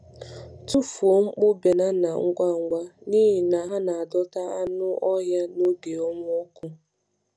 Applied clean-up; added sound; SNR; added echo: none; none; none; none.